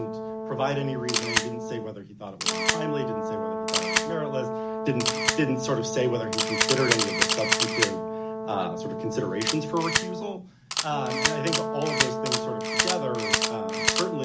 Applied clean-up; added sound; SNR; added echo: none; Brass instrument + Camera; -3 dB; none.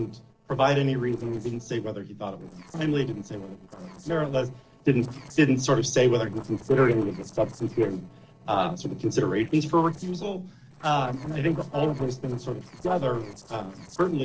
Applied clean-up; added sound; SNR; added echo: neural separator model SepFormer DNS4.